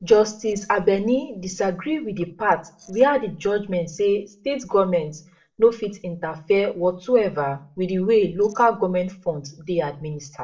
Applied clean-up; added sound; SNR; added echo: neural separator model SepFormer DNS4.